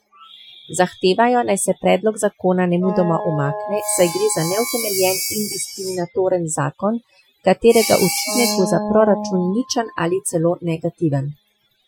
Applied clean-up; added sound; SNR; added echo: classical method Wiener filter.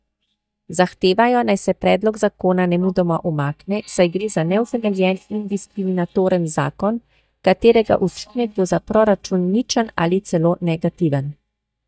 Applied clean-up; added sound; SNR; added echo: neural mask model DeepFilterNet 3.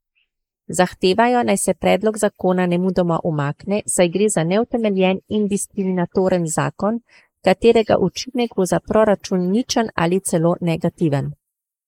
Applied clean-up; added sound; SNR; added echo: neural mask model Resemble Enhance denoiser.